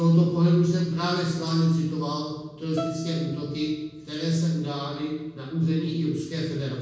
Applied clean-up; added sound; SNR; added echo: none; Bowed string instrument; 17 dB; reverberation time 1.1 s.